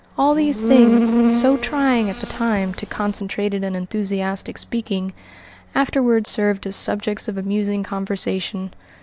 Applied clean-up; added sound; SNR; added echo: none; Insect; 0 dB; none.